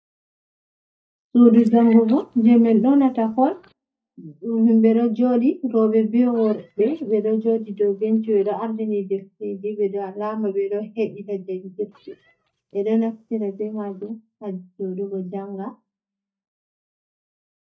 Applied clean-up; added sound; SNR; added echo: neural mask model DeepFilterNet 3.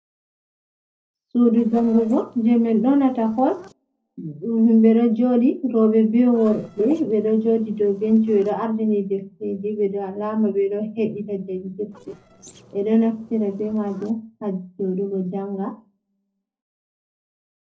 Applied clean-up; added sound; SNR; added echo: neural separator model SepFormer DNS4.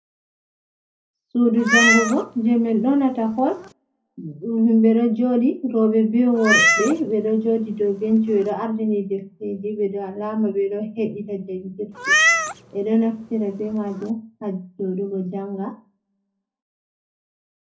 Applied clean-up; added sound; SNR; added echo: none; Meow; 1 dB; reverberation time 0.4 s.